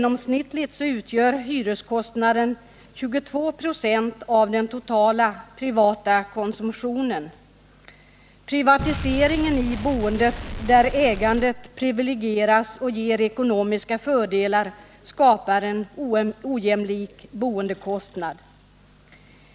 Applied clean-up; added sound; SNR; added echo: none; Explosion; 8 dB; none.